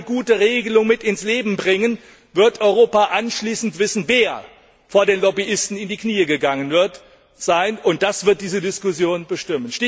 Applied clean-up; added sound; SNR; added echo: none; none; none; none.